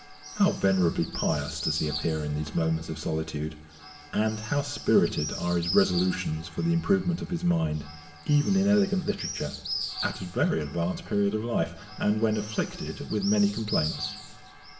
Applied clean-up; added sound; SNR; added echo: none; Bird; 12 dB; reverberation time 2.0 s.